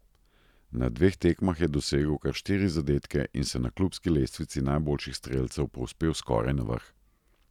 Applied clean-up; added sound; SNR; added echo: none; none; none; none.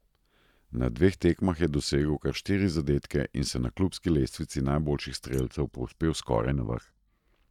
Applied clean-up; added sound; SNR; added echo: neural mask model DeepFilterNet 3.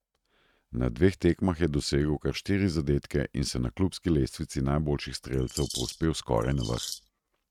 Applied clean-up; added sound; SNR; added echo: neural mask model RNNoise.